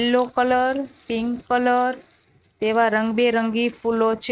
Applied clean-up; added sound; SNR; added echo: neural mask model RNNoise.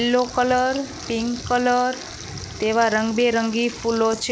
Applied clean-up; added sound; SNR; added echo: none; Frying (food); 17 dB; none.